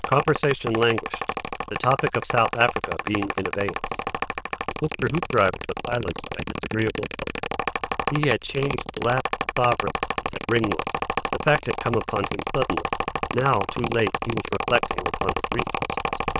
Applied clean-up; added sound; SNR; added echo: neural diffusion model UNIVERSE++.